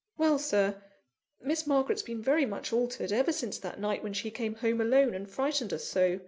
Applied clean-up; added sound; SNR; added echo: none; none; none; none.